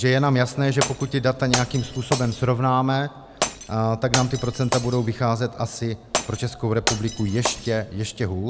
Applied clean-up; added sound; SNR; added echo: none; Glass; 8 dB; none.